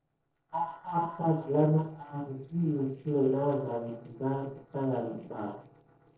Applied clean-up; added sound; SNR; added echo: neural separator model SepFormer DNS4.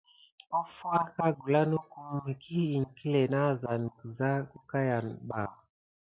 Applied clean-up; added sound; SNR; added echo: none; none; none; none.